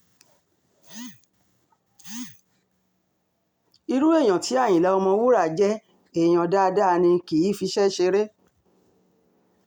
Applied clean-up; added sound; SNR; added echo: none; none; none; none.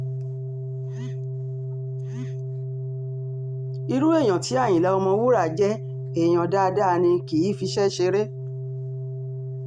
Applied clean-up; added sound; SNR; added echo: neural mask model RNNoise.